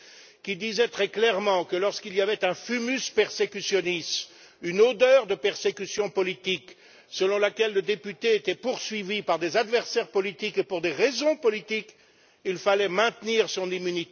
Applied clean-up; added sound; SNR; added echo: none; none; none; none.